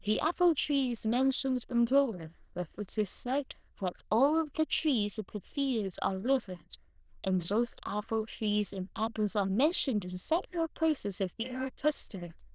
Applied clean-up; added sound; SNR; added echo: neural diffusion model UNIVERSE++.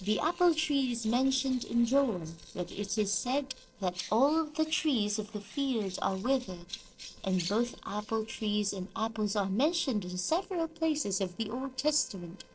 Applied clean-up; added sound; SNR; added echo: neural separator model SepFormer DNS4.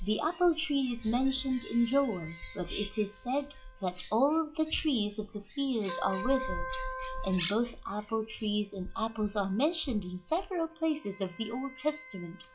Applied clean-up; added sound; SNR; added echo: classical method log-MMSE.